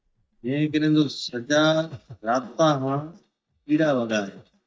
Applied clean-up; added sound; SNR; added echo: neural mask model DeepFilterNet 3.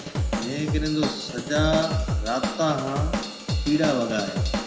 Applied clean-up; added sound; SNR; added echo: none; Drum / Drum kit; 1 dB; reverberation time 0.8 s.